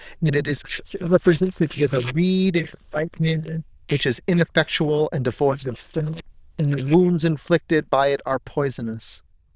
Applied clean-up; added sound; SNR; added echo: neural diffusion model UNIVERSE++.